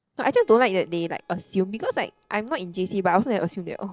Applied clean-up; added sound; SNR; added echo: neural separator model SepFormer DNS4.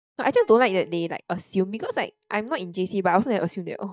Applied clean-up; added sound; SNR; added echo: neural mask model DeepFilterNet 3.